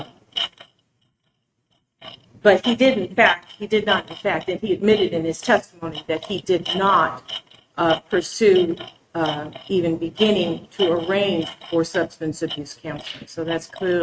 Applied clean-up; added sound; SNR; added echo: neural mask model RNNoise.